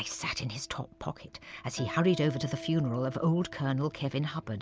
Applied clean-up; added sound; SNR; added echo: none; Acoustic guitar; 15 dB; none.